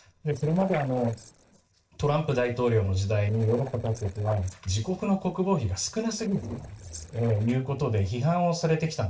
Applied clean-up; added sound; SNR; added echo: neural separator model SepFormer DNS4.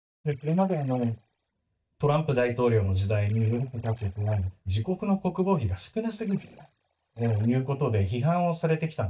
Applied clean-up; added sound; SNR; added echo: neural mask model DeepFilterNet 3.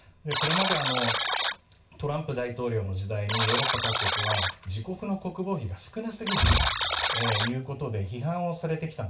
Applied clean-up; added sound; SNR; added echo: none; Alarm; -2 dB; reverberation time 0.3 s.